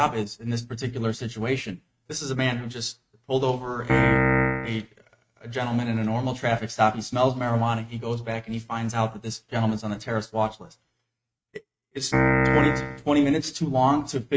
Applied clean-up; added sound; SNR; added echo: neural mask model RNNoise.